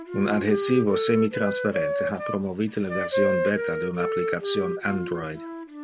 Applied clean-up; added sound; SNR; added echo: none; Wind instrument, woodwind instrument; 2 dB; none.